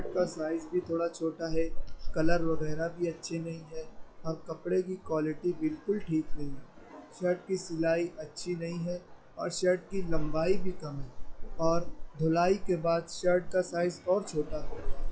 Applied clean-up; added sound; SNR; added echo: classical method log-MMSE.